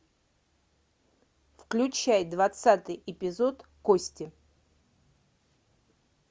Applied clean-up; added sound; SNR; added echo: none; none; none; none.